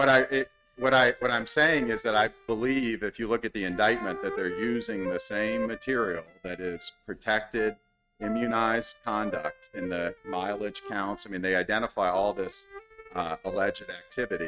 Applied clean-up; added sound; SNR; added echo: neural mask model RNNoise.